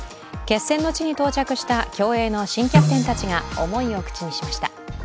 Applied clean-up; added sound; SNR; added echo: none; Snare drum; 1 dB; none.